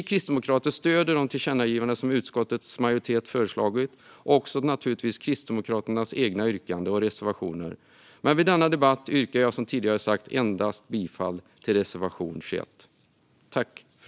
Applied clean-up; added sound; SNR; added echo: none; none; none; none.